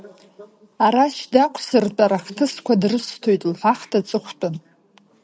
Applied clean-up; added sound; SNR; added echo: none; none; none; none.